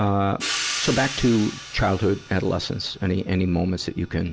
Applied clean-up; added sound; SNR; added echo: none; Hi-hat; 10 dB; none.